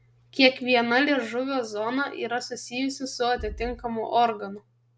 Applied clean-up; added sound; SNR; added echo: none; none; none; none.